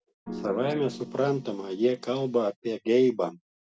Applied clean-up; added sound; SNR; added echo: none; Piano; 13 dB; none.